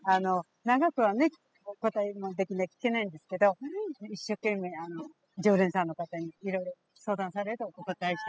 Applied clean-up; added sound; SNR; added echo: classical method spectral subtraction.